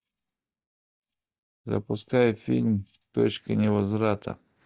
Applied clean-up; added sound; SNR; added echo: neural mask model DeepFilterNet 3.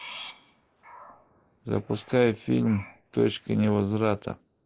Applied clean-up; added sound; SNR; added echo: neural mask model Resemble Enhance denoiser.